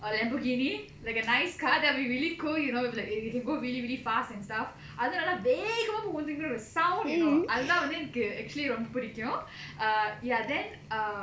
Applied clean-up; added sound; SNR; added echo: none; none; none; none.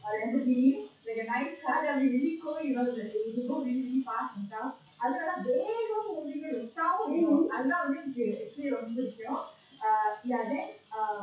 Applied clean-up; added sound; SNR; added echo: classical method WPE with log-MMSE.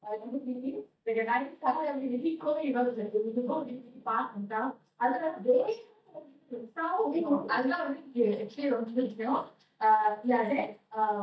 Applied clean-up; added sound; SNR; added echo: neural mask model DeepFilterNet 3.